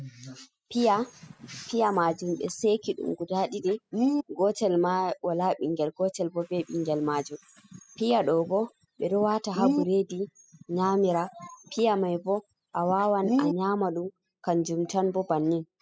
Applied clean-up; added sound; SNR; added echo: classical method spectral subtraction.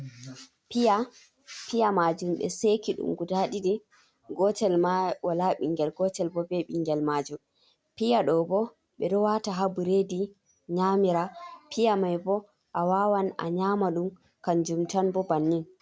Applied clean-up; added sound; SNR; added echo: none; none; none; none.